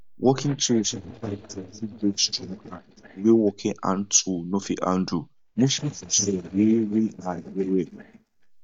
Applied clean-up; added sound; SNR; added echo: neural mask model DeepFilterNet 3.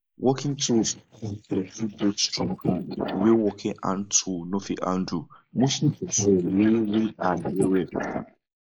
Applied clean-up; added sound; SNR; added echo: neural mask model Resemble Enhance denoiser.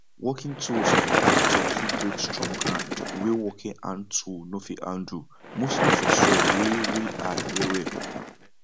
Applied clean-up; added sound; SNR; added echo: none; Bicycle; -5 dB; none.